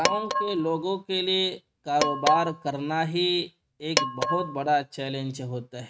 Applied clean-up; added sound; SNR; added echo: neural mask model RNNoise.